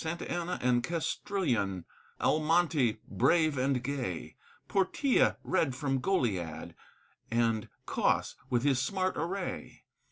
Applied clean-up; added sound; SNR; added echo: none; none; none; none.